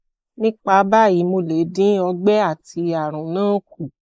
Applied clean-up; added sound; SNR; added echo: neural mask model Resemble Enhance denoiser.